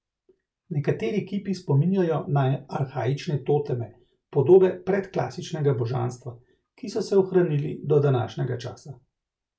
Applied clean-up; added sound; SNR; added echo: none; none; none; none.